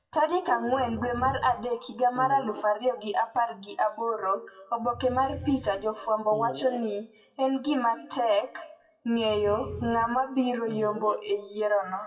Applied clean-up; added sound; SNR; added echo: classical method WPE with log-MMSE.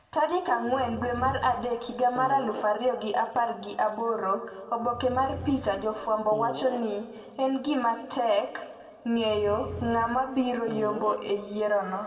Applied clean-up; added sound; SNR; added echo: none; Fart / Drawer open or close; 13 dB; reverberation time 1.5 s.